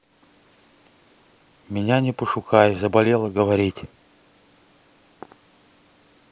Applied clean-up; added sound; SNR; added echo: none; none; none; none.